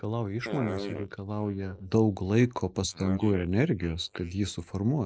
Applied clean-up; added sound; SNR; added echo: neural mask model Resemble Enhance denoiser.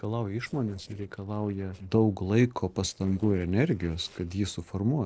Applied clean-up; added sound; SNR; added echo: neural separator model SepFormer DNS4.